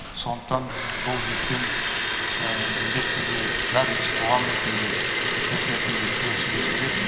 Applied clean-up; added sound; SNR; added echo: none; Liquid; -5 dB; none.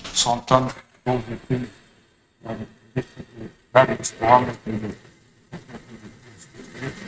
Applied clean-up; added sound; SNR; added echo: neural mask model RNNoise.